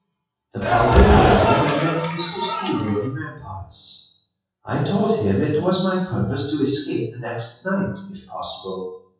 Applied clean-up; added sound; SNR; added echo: classical method WPE with log-MMSE.